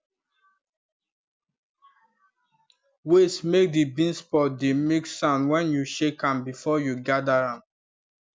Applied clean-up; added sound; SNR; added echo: none; none; none; none.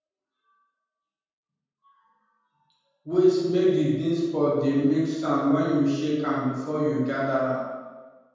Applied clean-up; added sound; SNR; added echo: none; none; none; reverberation time 1.2 s.